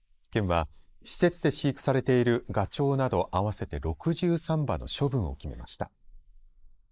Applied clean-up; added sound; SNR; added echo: neural mask model Resemble Enhance denoiser.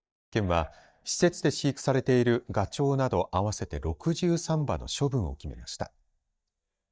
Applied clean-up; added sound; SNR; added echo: neural mask model DeepFilterNet 3.